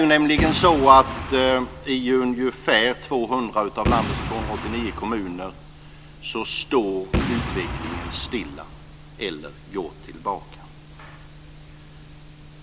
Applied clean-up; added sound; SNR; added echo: none; Boom; 6 dB; none.